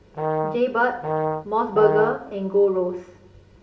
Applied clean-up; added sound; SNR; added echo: none; Brass instrument; 3 dB; reverberation time 0.5 s.